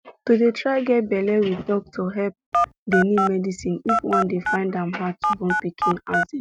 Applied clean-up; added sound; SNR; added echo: neural mask model RNNoise.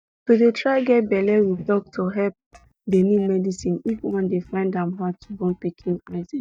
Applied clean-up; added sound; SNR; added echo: neural mask model DeepFilterNet 3.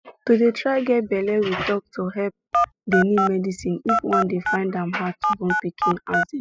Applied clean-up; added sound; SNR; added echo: classical method spectral subtraction.